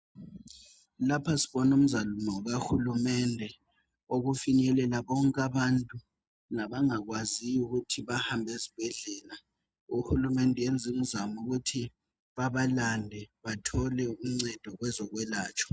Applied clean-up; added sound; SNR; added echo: none; none; none; none.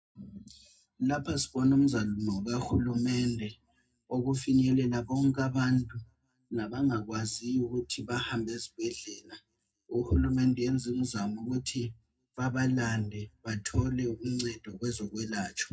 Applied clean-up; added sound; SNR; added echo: none; none; none; reverberation time 0.2 s.